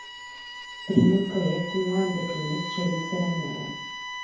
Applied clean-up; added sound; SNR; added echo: none; Bowed string instrument; 9 dB; reverberation time 0.9 s.